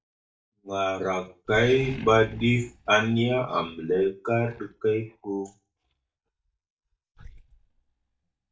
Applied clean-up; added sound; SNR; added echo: neural mask model DeepFilterNet 3.